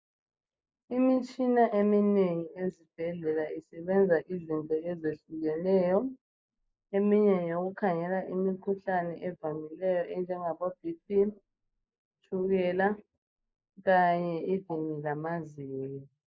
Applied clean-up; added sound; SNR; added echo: neural mask model Resemble Enhance denoiser.